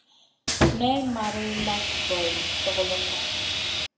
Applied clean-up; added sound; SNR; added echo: none; Sawing; -3 dB; reverberation time 0.7 s.